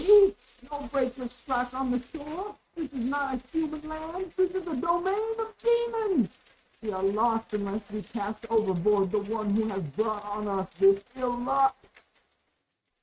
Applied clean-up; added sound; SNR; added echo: neural mask model RNNoise.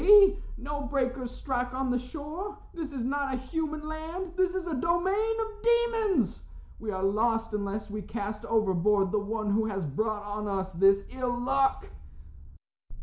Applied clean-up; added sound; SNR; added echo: none; none; none; none.